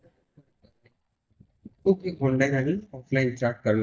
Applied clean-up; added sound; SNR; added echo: neural mask model DeepFilterNet 3.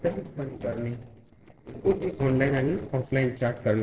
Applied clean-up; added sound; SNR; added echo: neural separator model SepFormer DNS4.